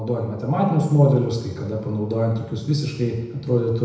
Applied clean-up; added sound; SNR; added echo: none; none; none; reverberation time 1.0 s.